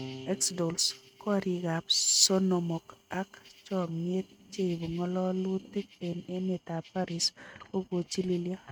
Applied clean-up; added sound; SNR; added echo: neural mask model RNNoise.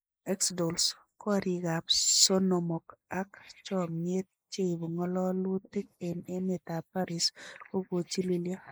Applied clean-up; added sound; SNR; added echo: neural mask model Resemble Enhance denoiser.